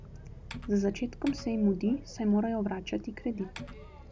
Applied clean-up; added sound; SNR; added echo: none; Boat, Water vehicle + Typing; 13 dB; none.